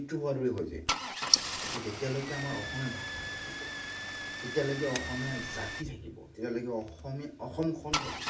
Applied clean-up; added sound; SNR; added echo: none; Engine starting / Car; 1 dB; reverberation time 0.3 s.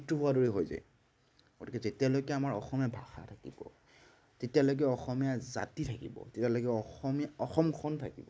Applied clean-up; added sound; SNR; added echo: none; none; none; none.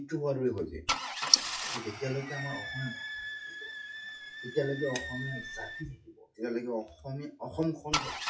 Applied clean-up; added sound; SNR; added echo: classical method WPE with log-MMSE.